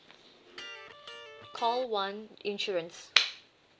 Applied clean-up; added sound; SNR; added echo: none; Electric guitar; 14 dB; none.